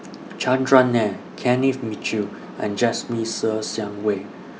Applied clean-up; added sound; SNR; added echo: none; none; none; none.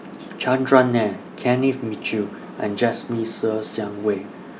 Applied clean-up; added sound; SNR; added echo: none; Tambourine; 14 dB; none.